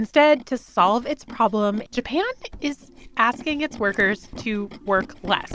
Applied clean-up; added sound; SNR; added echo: none; Tools; 19 dB; none.